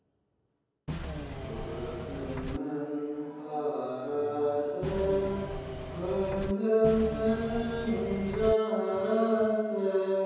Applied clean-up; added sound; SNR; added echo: none; Engine / Mechanisms; 7 dB; reverberation time 1.2 s.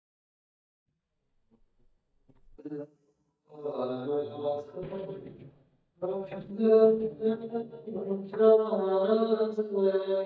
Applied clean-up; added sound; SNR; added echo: neural mask model DeepFilterNet 3.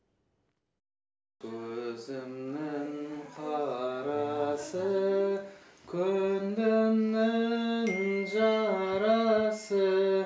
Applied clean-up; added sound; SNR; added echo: none; none; none; none.